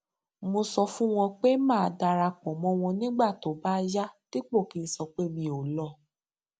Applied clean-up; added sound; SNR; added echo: none; none; none; none.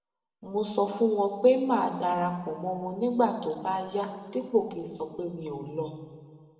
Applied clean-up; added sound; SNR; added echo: none; none; none; reverberation time 1.6 s.